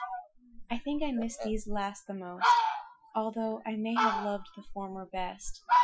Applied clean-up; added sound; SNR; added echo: classical method Wiener filter.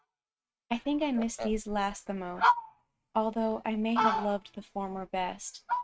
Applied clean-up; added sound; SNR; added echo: neural mask model RNNoise.